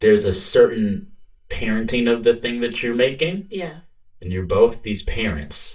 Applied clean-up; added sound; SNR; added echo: neural mask model DeepFilterNet 3.